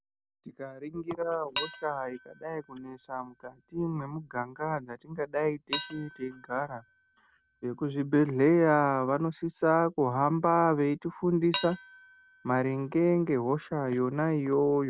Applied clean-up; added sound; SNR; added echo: none; Dishes, pots, and pans; 14 dB; none.